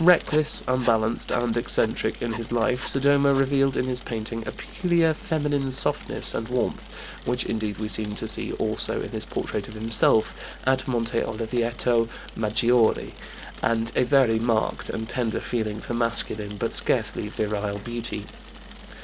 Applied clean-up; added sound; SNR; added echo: none; Writing + Mechanisms / Bicycle; 15 dB; none.